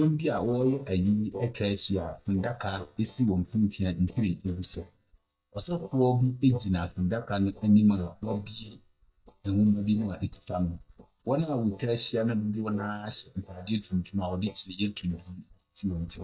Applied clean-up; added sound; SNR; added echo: neural mask model DeepFilterNet 3.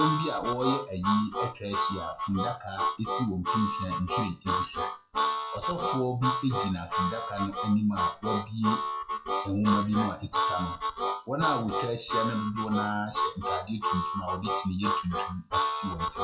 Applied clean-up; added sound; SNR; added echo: classical method WPE with log-MMSE.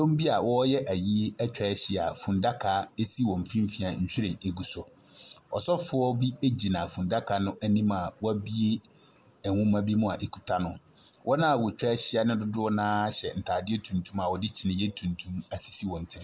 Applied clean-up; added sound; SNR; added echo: none; none; none; none.